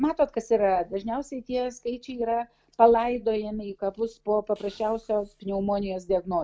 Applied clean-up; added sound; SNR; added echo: none; none; none; none.